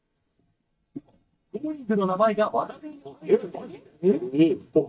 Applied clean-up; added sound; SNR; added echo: neural mask model DeepFilterNet 3.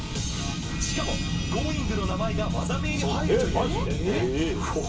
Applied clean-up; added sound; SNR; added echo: none; Wind; 0 dB; reverberation time 0.2 s.